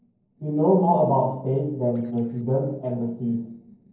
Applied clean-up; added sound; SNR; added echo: neural separator model SepFormer DNS4.